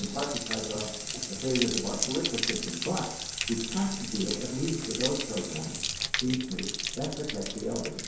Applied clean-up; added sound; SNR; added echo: none; Bathtub (filling or washing); 2 dB; reverberation time 1.0 s.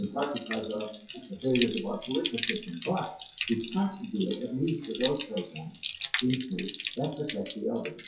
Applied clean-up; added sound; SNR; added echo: classical method WPE with log-MMSE.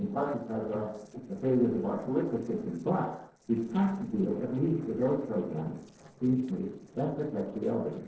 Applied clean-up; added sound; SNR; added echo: neural separator model SepFormer DNS4.